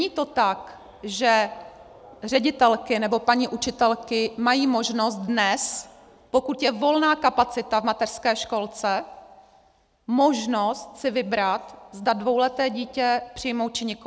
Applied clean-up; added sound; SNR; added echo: none; none; none; none.